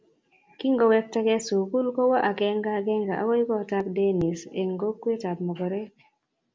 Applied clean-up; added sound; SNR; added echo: none; none; none; none.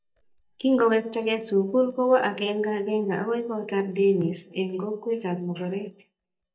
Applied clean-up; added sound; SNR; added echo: neural mask model DeepFilterNet 3.